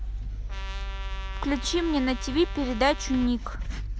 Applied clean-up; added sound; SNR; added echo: none; Trumpet; 16 dB; none.